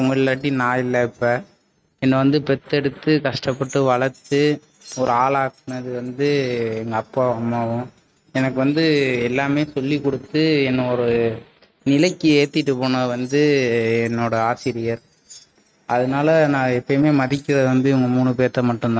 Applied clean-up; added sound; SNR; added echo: neural mask model RNNoise.